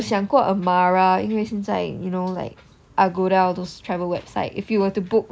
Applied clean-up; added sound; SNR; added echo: none; none; none; none.